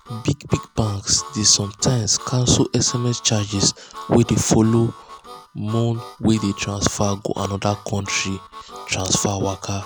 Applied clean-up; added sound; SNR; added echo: none; Harmonica; 17 dB; none.